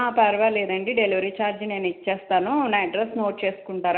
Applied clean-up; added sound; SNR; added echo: none; none; none; none.